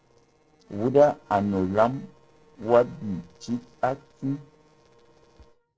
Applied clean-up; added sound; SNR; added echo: neural separator model SepFormer DNS4.